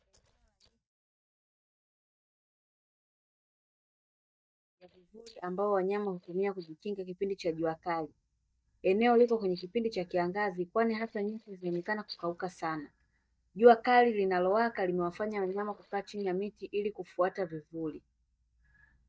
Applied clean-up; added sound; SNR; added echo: neural mask model DeepFilterNet 3.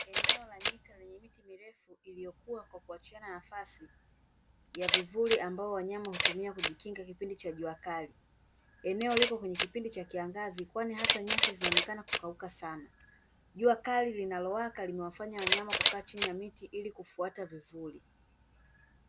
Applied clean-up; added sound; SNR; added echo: none; Camera; -5 dB; none.